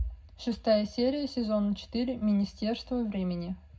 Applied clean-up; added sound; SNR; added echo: none; none; none; reverberation time 0.3 s.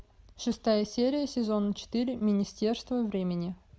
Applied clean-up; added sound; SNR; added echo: none; none; none; none.